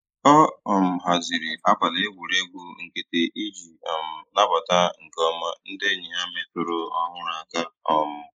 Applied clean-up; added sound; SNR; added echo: neural mask model Resemble Enhance denoiser.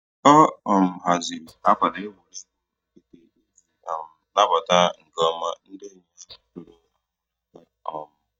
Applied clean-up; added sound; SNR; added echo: neural mask model DeepFilterNet 3.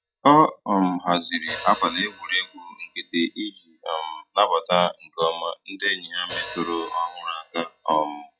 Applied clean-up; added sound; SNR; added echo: classical method log-MMSE.